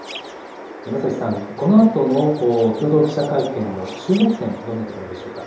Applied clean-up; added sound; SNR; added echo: none; Chirp, tweet; 15 dB; reverberation time 2.8 s.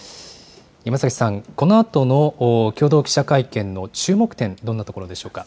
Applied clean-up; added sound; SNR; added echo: none; none; none; none.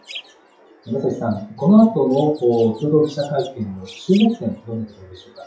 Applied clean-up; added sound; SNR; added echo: classical method WPE with log-MMSE.